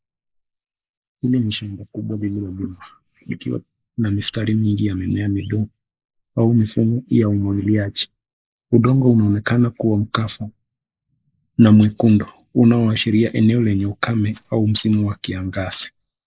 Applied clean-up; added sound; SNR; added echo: neural mask model Resemble Enhance denoiser.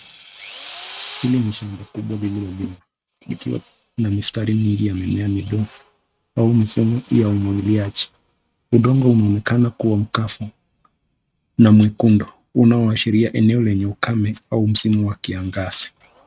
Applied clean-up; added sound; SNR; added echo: neural mask model RNNoise.